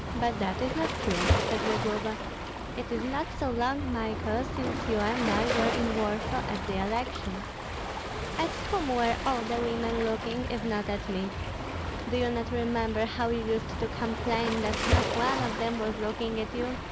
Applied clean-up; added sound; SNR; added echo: none; Waves, surf; 1 dB; none.